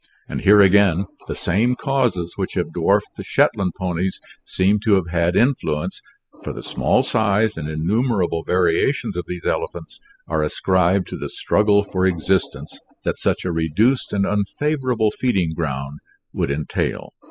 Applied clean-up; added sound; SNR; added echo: classical method spectral subtraction.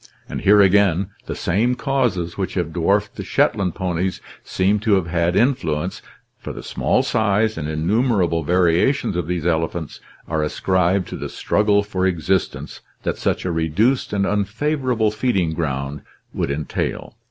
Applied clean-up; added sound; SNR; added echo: none; none; none; none.